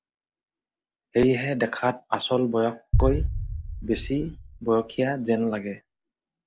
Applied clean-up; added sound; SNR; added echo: none; Boom; 2 dB; none.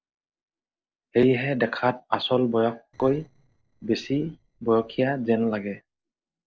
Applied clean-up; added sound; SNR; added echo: neural separator model SepFormer DNS4.